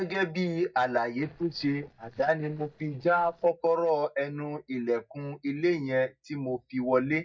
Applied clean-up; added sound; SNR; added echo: neural mask model DeepFilterNet 3.